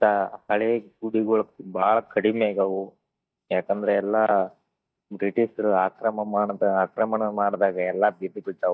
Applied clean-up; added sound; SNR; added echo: neural mask model DeepFilterNet 3.